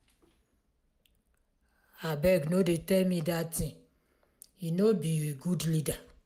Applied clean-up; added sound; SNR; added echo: none; none; none; none.